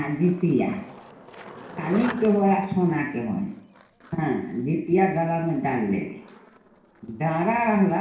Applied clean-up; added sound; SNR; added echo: none; Skateboard; 18 dB; reverberation time 0.6 s.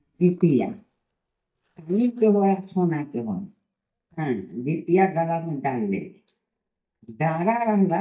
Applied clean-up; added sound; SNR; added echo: neural mask model DeepFilterNet 3.